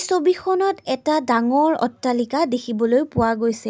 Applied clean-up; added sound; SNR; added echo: none; none; none; none.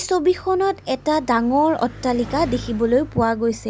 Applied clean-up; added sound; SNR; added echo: none; Bicycle; 17 dB; none.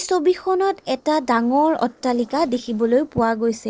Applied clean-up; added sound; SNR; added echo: neural separator model SepFormer DNS4.